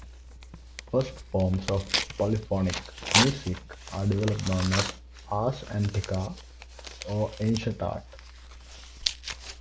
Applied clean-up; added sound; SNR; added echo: none; Tearing; 5 dB; none.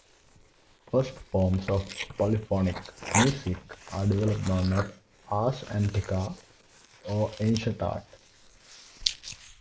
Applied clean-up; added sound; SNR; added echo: neural mask model Resemble Enhance denoiser.